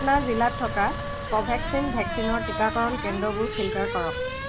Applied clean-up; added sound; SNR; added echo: none; Race car, auto racing / Accelerating, revving, vroom + Bird; 3 dB; none.